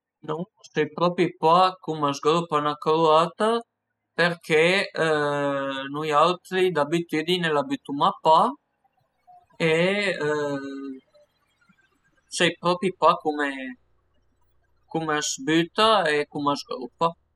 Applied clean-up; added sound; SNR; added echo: classical method spectral subtraction.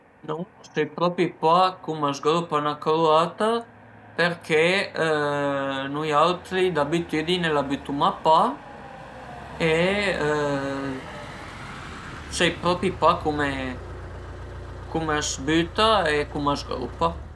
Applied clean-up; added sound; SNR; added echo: none; Motor vehicle (road); 15 dB; none.